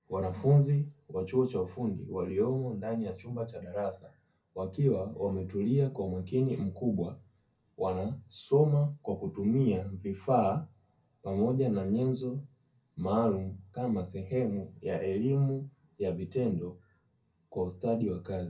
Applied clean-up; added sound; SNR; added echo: none; none; none; reverberation time 0.2 s.